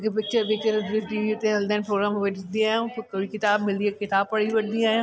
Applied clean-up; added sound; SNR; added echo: none; none; none; none.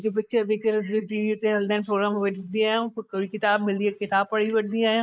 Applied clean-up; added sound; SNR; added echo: neural mask model Resemble Enhance denoiser.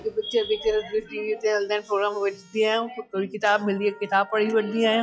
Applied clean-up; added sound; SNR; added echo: classical method log-MMSE.